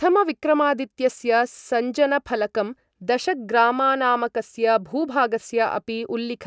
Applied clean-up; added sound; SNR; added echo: none; none; none; none.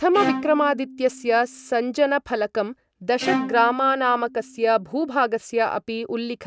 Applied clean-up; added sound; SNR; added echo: none; Bowed string instrument; 11 dB; none.